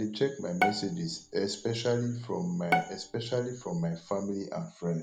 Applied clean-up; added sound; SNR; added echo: none; Bowed string instrument; 3 dB; none.